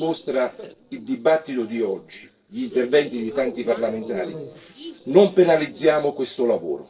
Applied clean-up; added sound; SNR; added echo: neural separator model SepFormer DNS4.